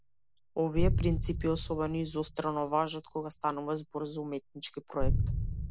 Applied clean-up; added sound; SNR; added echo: none; Boom; 0 dB; none.